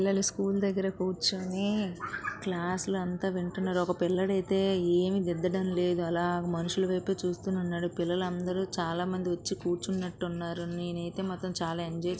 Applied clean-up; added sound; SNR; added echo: none; none; none; none.